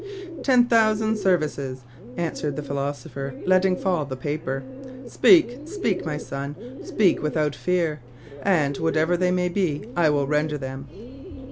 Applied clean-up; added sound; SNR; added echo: none; Bird; 12 dB; none.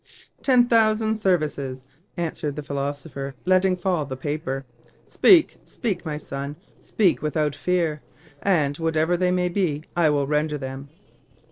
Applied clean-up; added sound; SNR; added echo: neural separator model SepFormer DNS4.